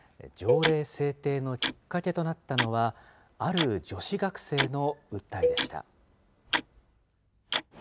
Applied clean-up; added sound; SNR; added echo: none; Tick-tock + Cowbell; 2 dB; none.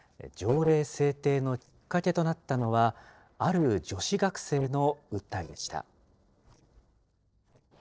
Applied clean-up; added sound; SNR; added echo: neural separator model SepFormer DNS4.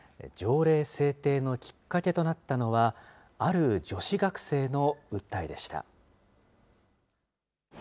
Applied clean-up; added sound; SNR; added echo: none; none; none; none.